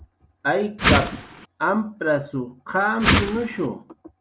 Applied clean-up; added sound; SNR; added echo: none; Whoosh, swoosh, swish; -4 dB; none.